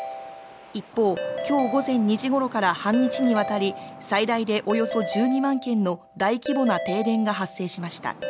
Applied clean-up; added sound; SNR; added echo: none; Ringtone / Keyboard (musical); 9 dB; none.